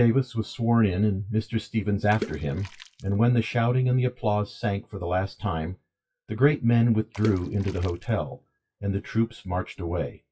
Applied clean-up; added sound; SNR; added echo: classical method WPE with log-MMSE.